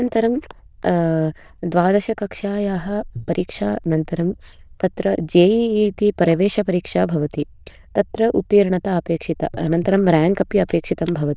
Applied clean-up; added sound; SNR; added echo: neural diffusion model UNIVERSE++.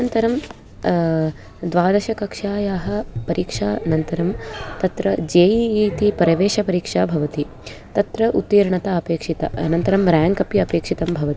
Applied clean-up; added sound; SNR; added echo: none; Gurgling / Engine; 16 dB; none.